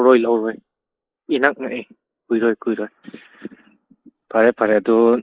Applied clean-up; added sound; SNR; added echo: neural mask model Resemble Enhance denoiser.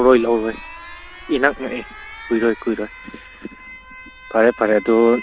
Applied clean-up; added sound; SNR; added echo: none; Alarm; 17 dB; none.